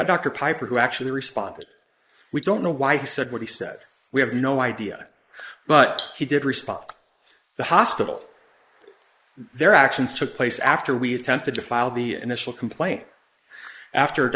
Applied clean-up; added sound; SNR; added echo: neural mask model Resemble Enhance denoiser.